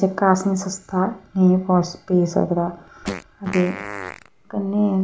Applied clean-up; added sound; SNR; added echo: none; Fart; 13 dB; none.